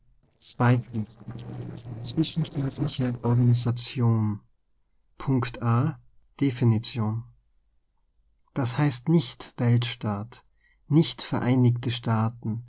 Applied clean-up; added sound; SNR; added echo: neural separator model SepFormer DNS4.